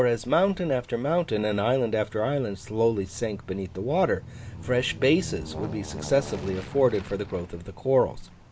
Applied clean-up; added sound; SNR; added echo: none; Aircraft; 15 dB; none.